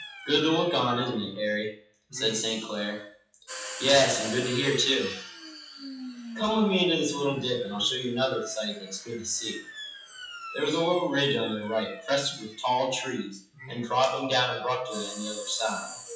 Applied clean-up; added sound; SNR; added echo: classical method WPE with log-MMSE.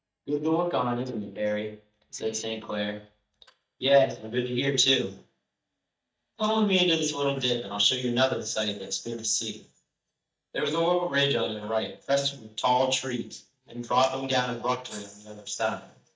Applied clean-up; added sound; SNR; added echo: neural mask model DeepFilterNet 3.